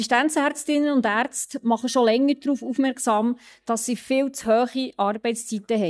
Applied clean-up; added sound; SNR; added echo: neural mask model DeepFilterNet 3.